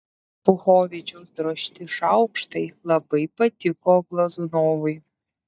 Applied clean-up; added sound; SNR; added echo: neural mask model DeepFilterNet 3.